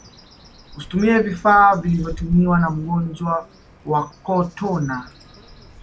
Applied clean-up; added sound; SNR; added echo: none; Bird; 17 dB; none.